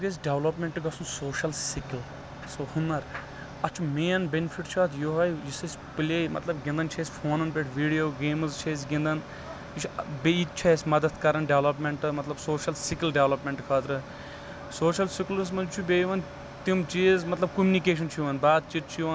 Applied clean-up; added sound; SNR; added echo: none; none; none; none.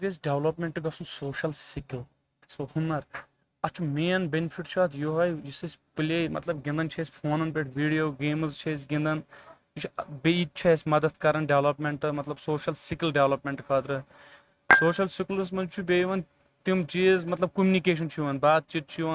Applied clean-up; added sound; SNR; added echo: neural mask model RNNoise.